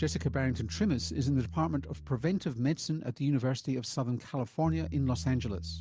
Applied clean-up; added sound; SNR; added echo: none; Bass guitar; 11 dB; none.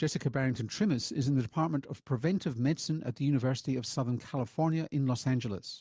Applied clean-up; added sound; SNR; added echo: none; none; none; none.